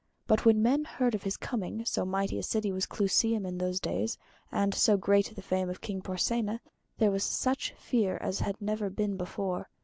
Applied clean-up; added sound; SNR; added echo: none; none; none; none.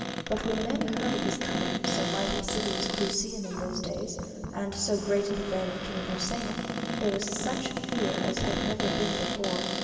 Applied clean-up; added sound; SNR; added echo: none; Cupboard open or close; 1 dB; reverberation time 2.6 s.